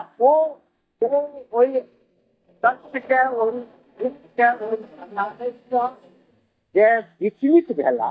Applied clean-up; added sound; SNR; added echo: neural mask model DeepFilterNet 3.